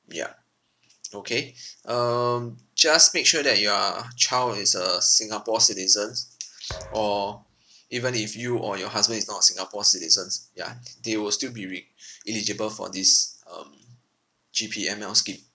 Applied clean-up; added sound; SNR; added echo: none; Thump, thud; 17 dB; none.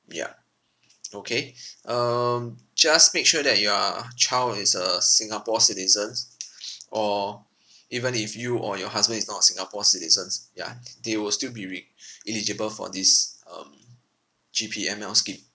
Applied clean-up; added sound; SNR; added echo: none; none; none; none.